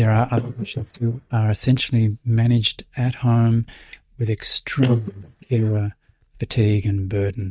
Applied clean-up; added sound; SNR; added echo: neural mask model DeepFilterNet 3.